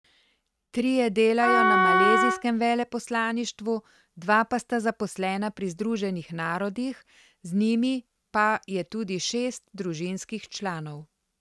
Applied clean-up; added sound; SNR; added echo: neural mask model RNNoise.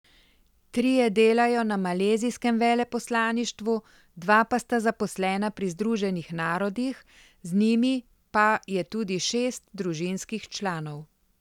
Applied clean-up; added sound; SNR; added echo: none; none; none; none.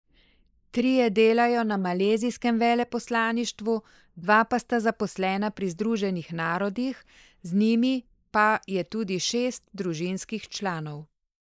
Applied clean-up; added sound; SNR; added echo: neural mask model Resemble Enhance denoiser.